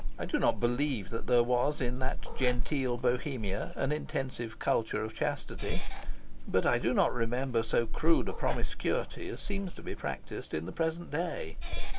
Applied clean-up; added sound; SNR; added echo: none; Meow / Purr; -3 dB; none.